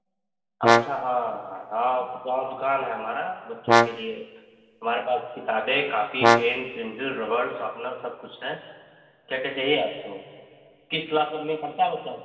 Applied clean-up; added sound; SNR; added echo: none; Brass instrument; -5 dB; reverberation time 3.0 s.